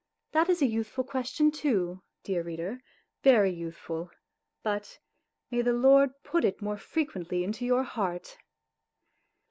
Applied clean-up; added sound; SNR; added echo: none; none; none; none.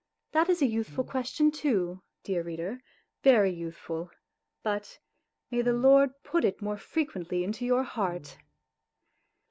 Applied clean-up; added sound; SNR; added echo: none; Brass instrument; 20 dB; none.